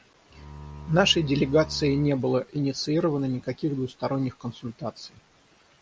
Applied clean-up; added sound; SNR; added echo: none; Bowed string instrument; 15 dB; none.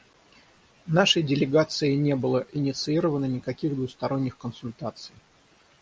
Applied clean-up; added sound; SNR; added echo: none; none; none; none.